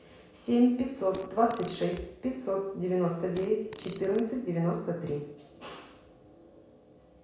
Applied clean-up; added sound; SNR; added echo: none; Fart; 16 dB; reverberation time 0.6 s.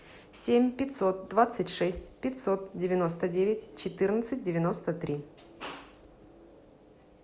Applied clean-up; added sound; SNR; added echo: none; none; none; none.